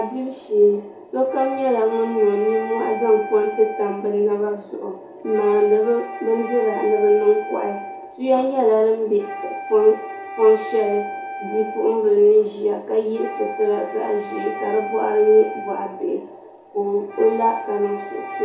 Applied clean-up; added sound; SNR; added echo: none; Wind instrument, woodwind instrument; 12 dB; reverberation time 0.5 s.